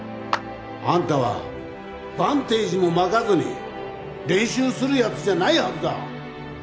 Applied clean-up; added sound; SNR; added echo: none; Clapping; 11 dB; none.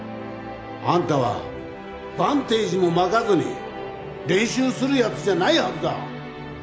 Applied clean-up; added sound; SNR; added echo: none; none; none; none.